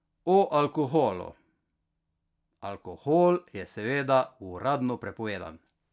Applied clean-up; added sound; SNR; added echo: none; none; none; none.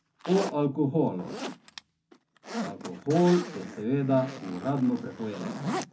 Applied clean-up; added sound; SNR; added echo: none; Zipper (clothing); 9 dB; reverberation time 0.3 s.